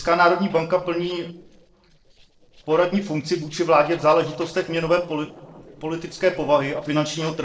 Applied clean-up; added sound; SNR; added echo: neural separator model SepFormer DNS4.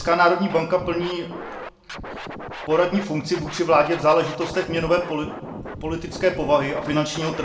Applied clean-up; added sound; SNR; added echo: none; Scratching (performance technique); 12 dB; reverberation time 0.4 s.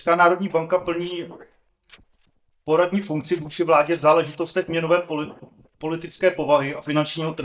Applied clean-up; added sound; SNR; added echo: neural mask model DeepFilterNet 3.